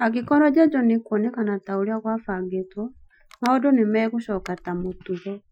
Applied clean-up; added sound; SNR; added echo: classical method Wiener filter.